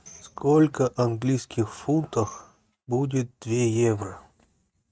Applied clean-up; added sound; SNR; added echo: neural mask model RNNoise.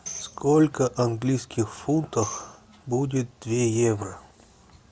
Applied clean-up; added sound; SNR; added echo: none; Tambourine; 17 dB; none.